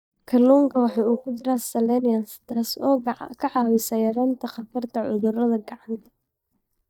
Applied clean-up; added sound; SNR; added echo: neural mask model DeepFilterNet 3.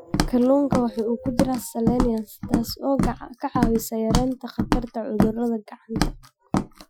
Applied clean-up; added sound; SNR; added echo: classical method Wiener filter.